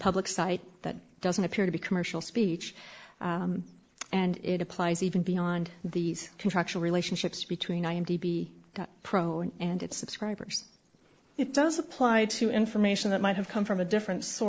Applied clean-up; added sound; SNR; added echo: neural separator model SepFormer DNS4.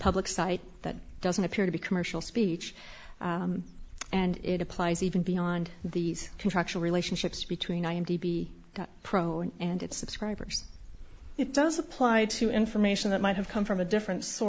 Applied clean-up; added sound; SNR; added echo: none; Bird / Dog; 17 dB; none.